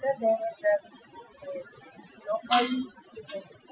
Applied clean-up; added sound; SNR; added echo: classical method Wiener filter.